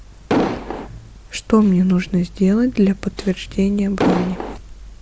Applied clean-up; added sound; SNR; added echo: none; Explosion; 1 dB; none.